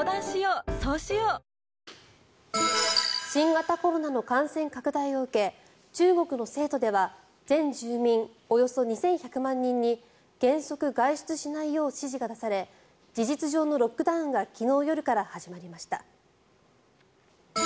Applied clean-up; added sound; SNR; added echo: none; none; none; none.